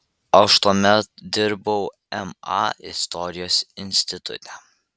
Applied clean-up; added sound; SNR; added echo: none; none; none; none.